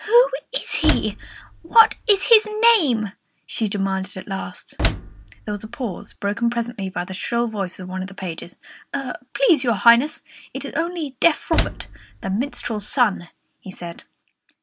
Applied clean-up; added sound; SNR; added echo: none; Slam; 4 dB; none.